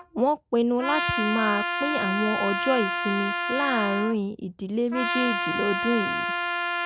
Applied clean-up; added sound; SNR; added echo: none; Trumpet; 2 dB; none.